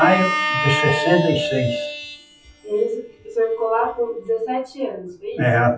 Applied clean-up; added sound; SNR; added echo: classical method WPE with log-MMSE.